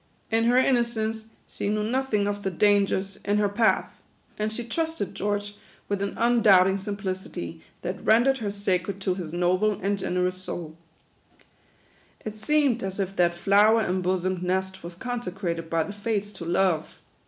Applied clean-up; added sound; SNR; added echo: none; none; none; none.